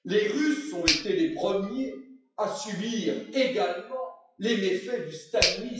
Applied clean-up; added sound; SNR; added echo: classical method WPE with log-MMSE.